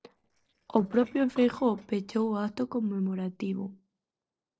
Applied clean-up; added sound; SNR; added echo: neural separator model SepFormer DNS4.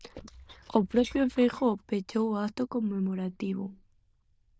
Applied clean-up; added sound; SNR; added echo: neural diffusion model UNIVERSE++.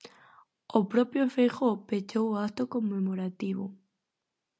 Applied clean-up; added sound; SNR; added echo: none; none; none; none.